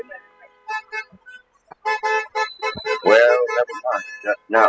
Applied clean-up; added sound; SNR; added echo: classical method spectral subtraction.